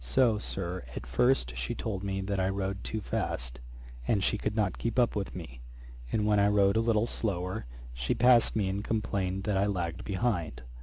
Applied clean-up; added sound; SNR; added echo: none; none; none; none.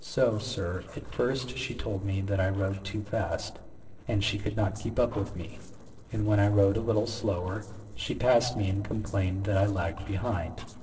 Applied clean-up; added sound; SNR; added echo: neural separator model SepFormer DNS4.